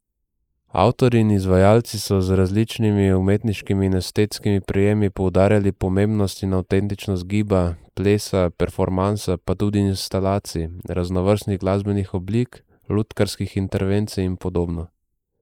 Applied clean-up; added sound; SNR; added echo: neural mask model Resemble Enhance denoiser.